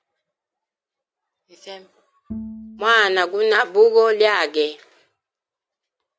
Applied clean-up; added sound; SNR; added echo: none; Bowed string instrument; 17 dB; none.